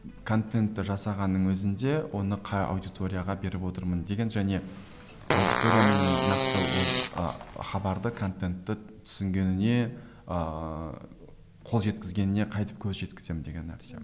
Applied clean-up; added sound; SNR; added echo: none; Fart; -2 dB; none.